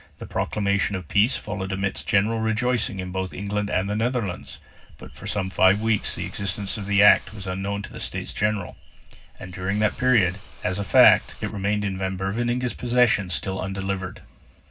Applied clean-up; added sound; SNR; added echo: none; Hiss / Insect; 16 dB; reverberation time 0.4 s.